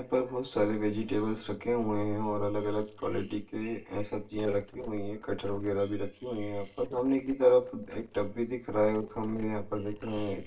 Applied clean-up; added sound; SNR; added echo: neural separator model SepFormer DNS4.